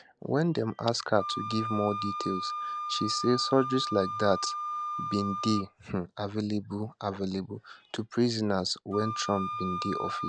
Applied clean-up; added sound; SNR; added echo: none; Wind instrument, woodwind instrument; 6 dB; none.